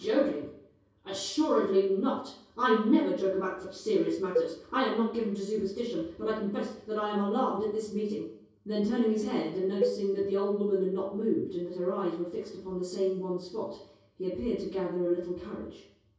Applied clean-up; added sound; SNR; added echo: none; Cowbell; 6 dB; reverberation time 0.6 s.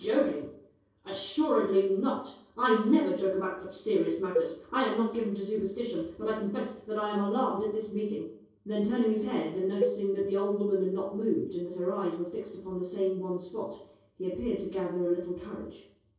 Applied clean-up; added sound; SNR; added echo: neural separator model SepFormer DNS4.